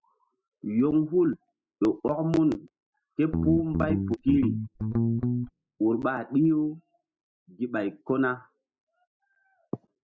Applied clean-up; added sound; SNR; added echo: classical method spectral subtraction.